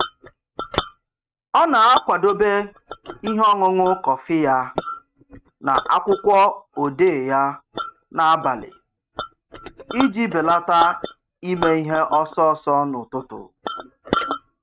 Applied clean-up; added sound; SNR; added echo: neural mask model RNNoise.